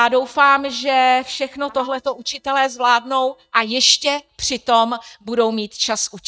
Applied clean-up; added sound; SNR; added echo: neural mask model DeepFilterNet 3.